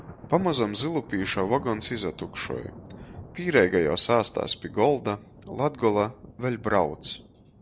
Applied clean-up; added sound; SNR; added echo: none; Thunder; 18 dB; none.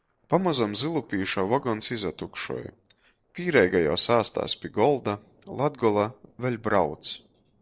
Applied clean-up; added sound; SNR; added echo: neural separator model SepFormer DNS4.